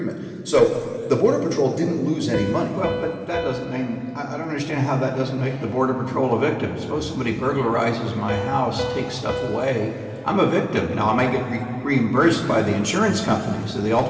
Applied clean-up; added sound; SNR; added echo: none; Piano; 13 dB; reverberation time 2.5 s.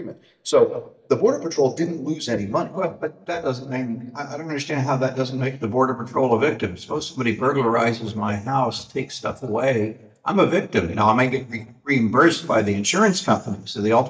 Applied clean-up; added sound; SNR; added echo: neural mask model DeepFilterNet 3.